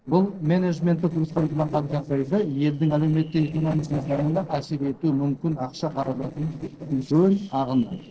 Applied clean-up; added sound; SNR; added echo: neural separator model SepFormer DNS4.